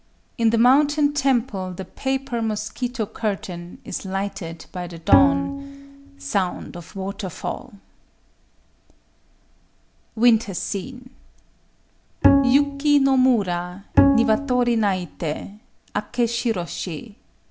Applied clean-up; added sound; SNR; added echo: none; Bowed string instrument; -1 dB; none.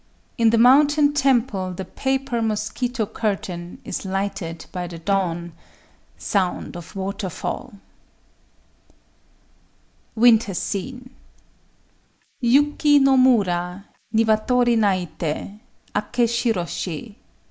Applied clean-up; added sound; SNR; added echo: neural mask model Resemble Enhance denoiser.